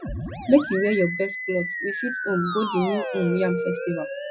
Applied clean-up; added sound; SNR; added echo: classical method Wiener filter.